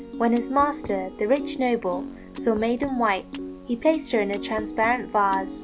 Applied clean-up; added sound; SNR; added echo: none; Piano; 11 dB; none.